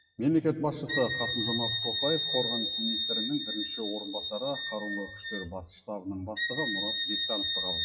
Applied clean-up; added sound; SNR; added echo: classical method WPE with log-MMSE.